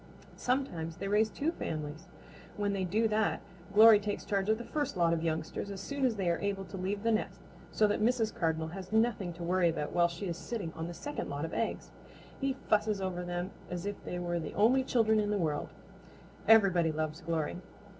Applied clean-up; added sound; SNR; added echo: none; none; none; none.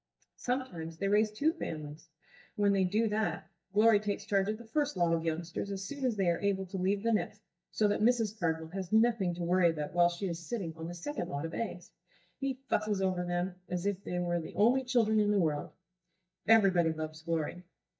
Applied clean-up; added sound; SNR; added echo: neural mask model DeepFilterNet 3.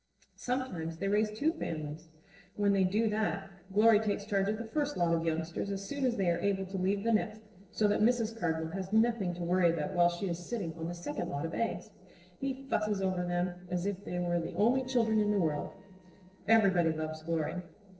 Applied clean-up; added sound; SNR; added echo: neural separator model SepFormer DNS4.